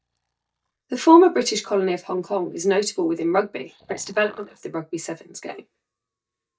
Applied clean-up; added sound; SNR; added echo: neural mask model DeepFilterNet 3.